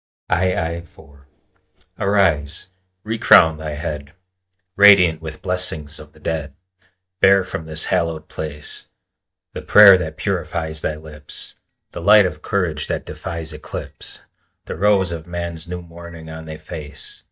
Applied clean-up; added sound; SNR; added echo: neural mask model DeepFilterNet 3.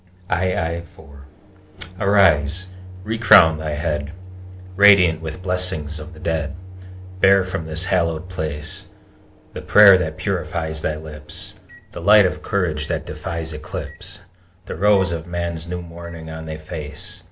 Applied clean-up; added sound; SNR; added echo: none; Microwave oven; 17 dB; none.